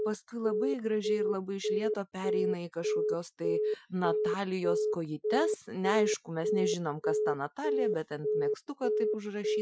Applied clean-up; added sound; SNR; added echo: classical method Wiener filter.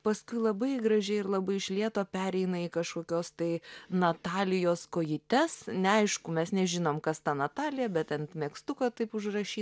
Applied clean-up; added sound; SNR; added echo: none; none; none; none.